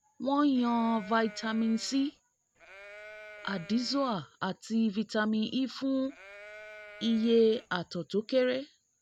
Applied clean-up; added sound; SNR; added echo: none; Livestock, farm animals, working animals; 19 dB; none.